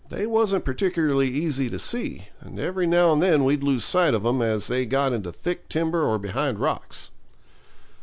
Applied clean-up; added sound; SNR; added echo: none; none; none; none.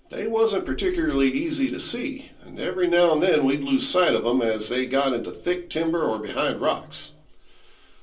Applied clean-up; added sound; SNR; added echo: none; none; none; reverberation time 0.3 s.